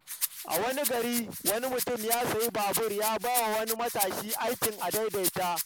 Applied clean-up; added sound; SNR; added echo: neural mask model Resemble Enhance denoiser.